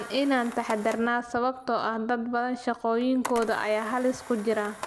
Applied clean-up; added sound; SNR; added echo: none; Camera; 17 dB; none.